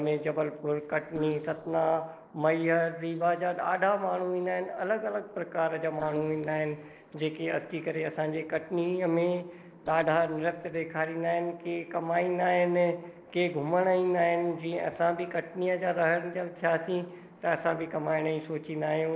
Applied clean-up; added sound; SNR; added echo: neural separator model SepFormer DNS4.